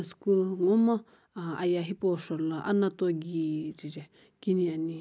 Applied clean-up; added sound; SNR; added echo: none; none; none; none.